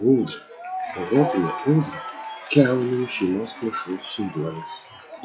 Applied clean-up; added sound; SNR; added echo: classical method log-MMSE.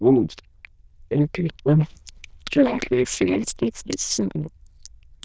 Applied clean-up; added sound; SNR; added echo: neural diffusion model UNIVERSE++.